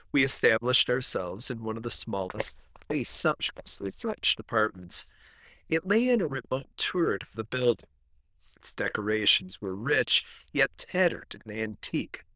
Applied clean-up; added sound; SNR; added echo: neural diffusion model UNIVERSE++.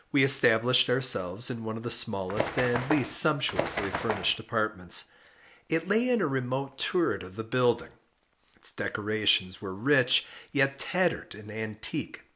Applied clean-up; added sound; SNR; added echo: none; Bird; 4 dB; none.